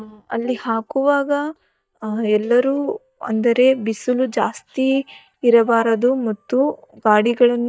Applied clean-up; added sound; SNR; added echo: neural mask model DeepFilterNet 3.